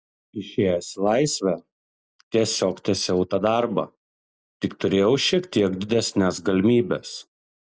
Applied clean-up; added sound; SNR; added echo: none; none; none; none.